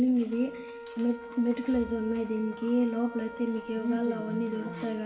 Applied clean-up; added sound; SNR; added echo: none; Wind instrument, woodwind instrument; 14 dB; reverberation time 0.7 s.